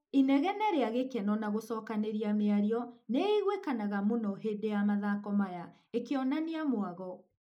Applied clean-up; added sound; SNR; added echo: neural mask model Resemble Enhance denoiser.